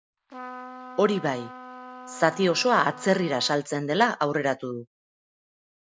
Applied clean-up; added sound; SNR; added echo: none; Trumpet; 15 dB; none.